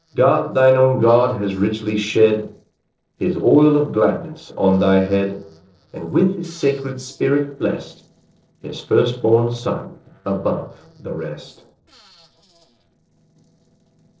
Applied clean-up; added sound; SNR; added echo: neural separator model SepFormer DNS4.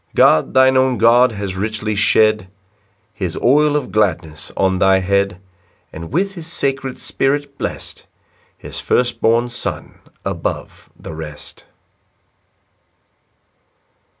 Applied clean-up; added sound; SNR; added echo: none; none; none; none.